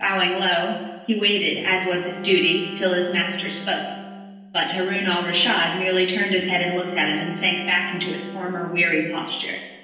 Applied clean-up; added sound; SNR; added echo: none; Bowed string instrument; 15 dB; reverberation time 1.0 s.